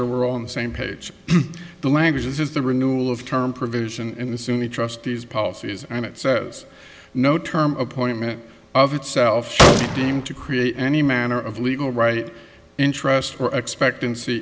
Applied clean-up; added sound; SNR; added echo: none; Gunshot, gunfire; 0 dB; none.